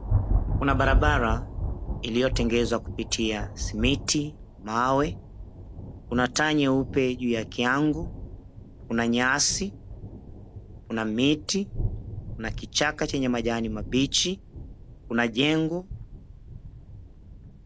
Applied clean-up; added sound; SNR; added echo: none; Thunder; 5 dB; none.